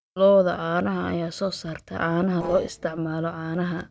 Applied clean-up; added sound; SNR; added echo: neural separator model SepFormer DNS4.